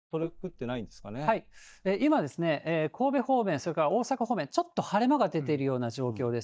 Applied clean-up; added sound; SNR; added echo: neural mask model DeepFilterNet 3.